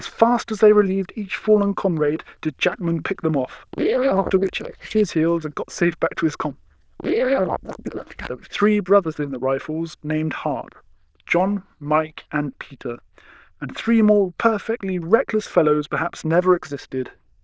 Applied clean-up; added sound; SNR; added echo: neural diffusion model UNIVERSE++.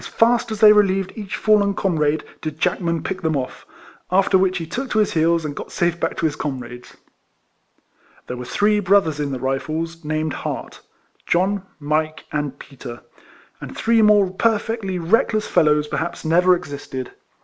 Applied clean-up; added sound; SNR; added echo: none; none; none; none.